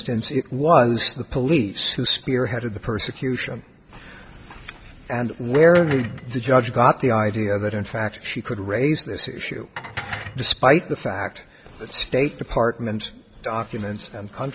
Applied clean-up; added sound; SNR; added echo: none; Dishes, pots, and pans; 11 dB; none.